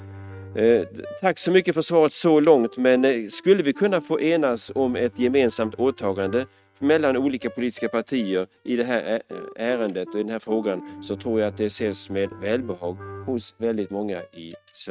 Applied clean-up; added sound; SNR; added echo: neural mask model RNNoise.